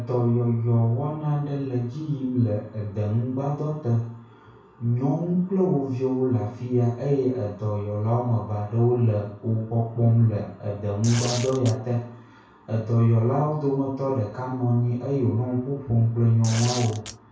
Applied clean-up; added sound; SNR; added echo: none; Tearing; 10 dB; reverberation time 0.6 s.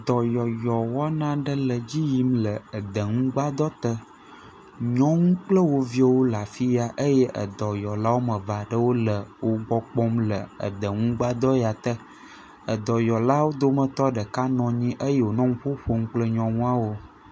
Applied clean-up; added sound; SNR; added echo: none; none; none; none.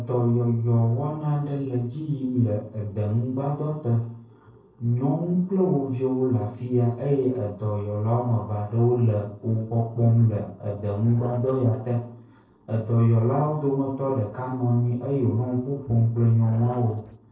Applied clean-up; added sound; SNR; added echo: neural separator model SepFormer DNS4.